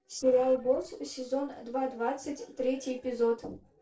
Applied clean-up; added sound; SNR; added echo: neural separator model SepFormer DNS4.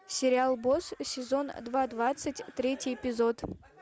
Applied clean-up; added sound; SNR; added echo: none; none; none; none.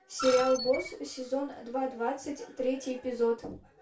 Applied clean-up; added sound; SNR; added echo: none; Screech; 7 dB; reverberation time 0.2 s.